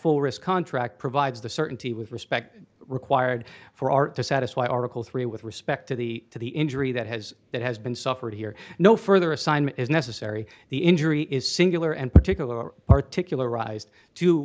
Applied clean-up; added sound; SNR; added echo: none; none; none; none.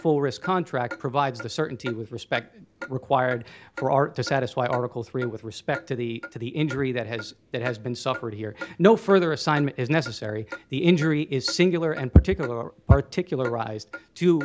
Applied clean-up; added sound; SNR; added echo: none; Clock; 18 dB; none.